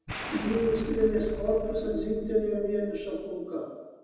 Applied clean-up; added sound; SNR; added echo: none; Explosion; 10 dB; reverberation time 1.1 s.